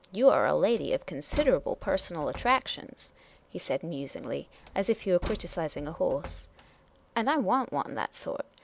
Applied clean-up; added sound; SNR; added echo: none; Slam; 16 dB; none.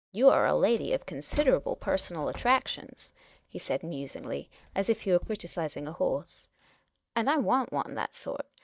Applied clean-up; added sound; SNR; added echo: neural mask model DeepFilterNet 3.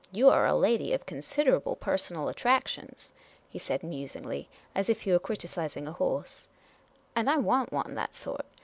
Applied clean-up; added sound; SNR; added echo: none; none; none; none.